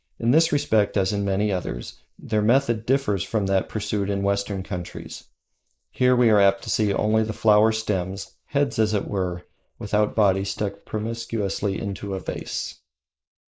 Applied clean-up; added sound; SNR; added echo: neural mask model Resemble Enhance denoiser.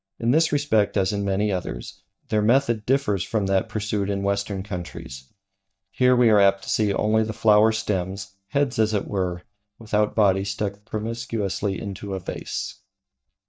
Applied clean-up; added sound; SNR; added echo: neural mask model DeepFilterNet 3.